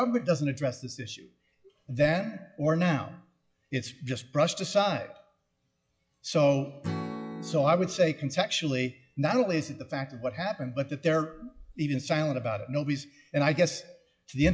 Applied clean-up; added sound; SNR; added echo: classical method log-MMSE.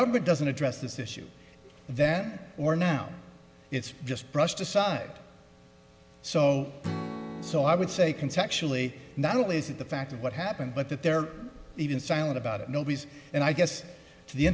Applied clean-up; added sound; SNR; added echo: none; Strum; 18 dB; none.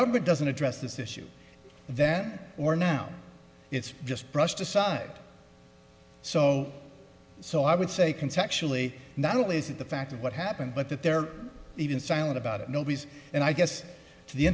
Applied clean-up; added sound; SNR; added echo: none; none; none; none.